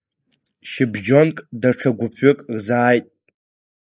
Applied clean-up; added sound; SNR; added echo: neural mask model Resemble Enhance denoiser.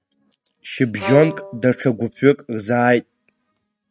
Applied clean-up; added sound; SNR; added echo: neural mask model RNNoise.